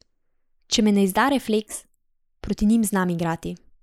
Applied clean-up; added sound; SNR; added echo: neural mask model Resemble Enhance denoiser.